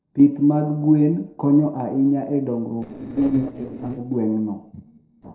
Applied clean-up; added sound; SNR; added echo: neural separator model SepFormer DNS4.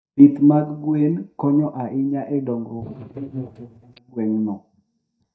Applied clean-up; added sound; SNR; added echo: neural mask model DeepFilterNet 3.